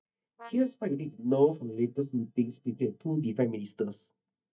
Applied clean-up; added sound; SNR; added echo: neural mask model DeepFilterNet 3.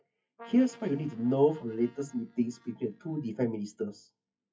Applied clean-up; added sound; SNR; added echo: classical method WPE with log-MMSE.